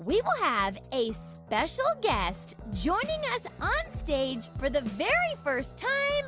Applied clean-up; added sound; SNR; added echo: none; Drum kit; 11 dB; none.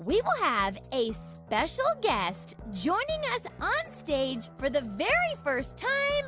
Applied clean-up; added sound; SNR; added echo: none; none; none; none.